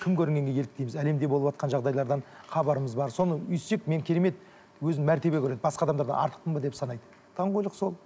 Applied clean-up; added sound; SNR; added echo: none; none; none; none.